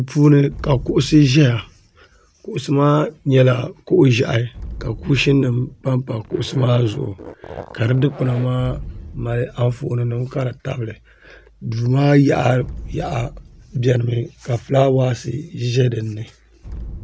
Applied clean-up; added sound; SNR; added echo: none; Explosion + Zipper (clothing); 18 dB; none.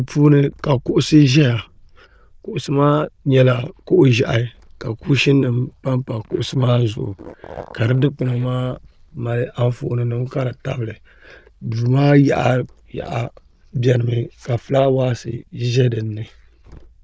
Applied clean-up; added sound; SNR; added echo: neural diffusion model UNIVERSE++.